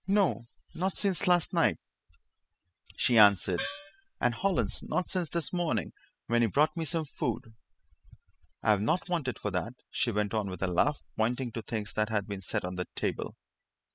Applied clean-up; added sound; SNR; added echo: classical method spectral subtraction.